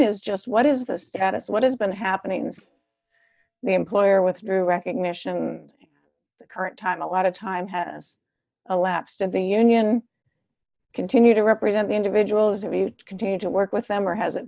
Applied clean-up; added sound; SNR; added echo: neural mask model DeepFilterNet 3.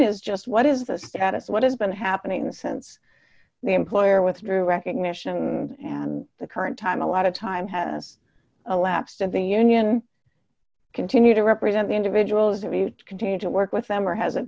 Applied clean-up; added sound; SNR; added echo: none; none; none; none.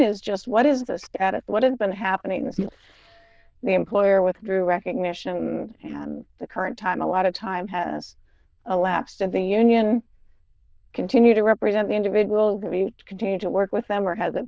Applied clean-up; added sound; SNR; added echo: neural diffusion model UNIVERSE++.